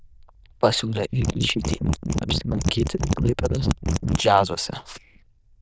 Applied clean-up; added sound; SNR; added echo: neural diffusion model UNIVERSE++.